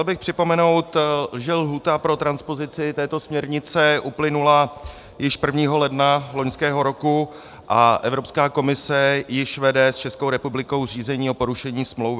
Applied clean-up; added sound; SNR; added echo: none; none; none; none.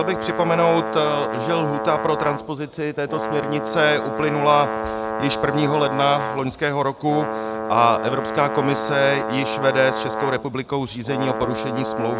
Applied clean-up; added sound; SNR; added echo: none; Brass instrument; 4 dB; none.